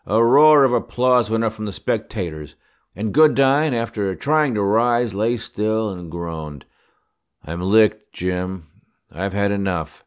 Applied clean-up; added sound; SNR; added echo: none; none; none; none.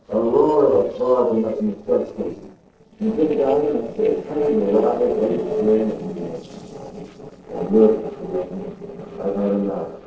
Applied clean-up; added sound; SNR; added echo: neural separator model SepFormer DNS4.